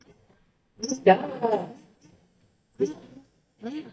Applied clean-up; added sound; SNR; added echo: neural mask model DeepFilterNet 3.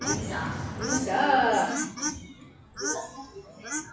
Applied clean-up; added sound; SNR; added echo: classical method WPE with log-MMSE.